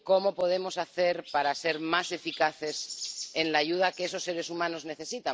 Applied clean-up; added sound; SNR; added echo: none; Chirp, tweet; 17 dB; none.